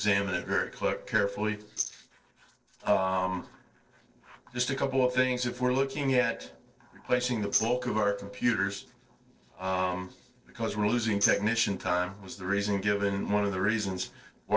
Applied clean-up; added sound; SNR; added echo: neural separator model SepFormer DNS4.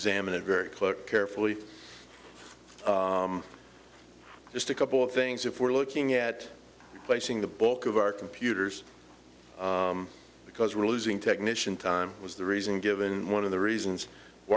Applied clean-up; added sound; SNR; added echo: none; none; none; none.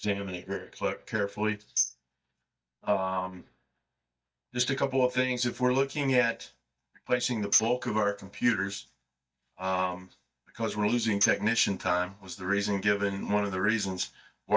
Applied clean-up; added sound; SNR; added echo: neural mask model DeepFilterNet 3.